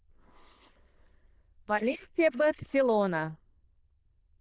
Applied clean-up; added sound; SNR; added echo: neural diffusion model UNIVERSE++.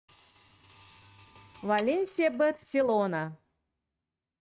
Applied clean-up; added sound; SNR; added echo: neural mask model RNNoise.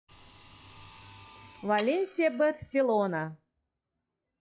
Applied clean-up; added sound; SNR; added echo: classical method log-MMSE.